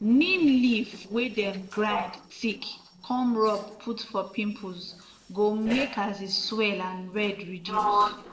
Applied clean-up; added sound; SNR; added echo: neural separator model SepFormer DNS4.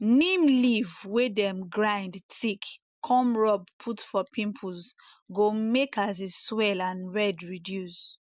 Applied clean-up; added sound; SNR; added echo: none; none; none; none.